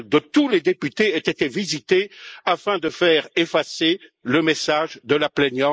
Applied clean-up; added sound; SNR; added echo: neural mask model Resemble Enhance denoiser.